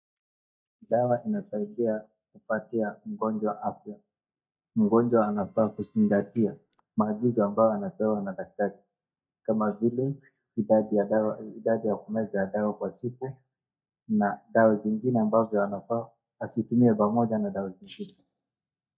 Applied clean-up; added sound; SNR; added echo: neural mask model DeepFilterNet 3.